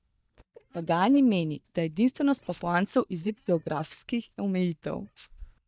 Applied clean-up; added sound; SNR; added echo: neural mask model DeepFilterNet 3.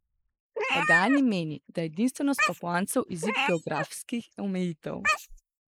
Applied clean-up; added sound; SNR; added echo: neural mask model Resemble Enhance denoiser.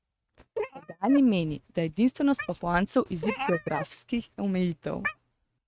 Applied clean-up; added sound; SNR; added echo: neural mask model RNNoise.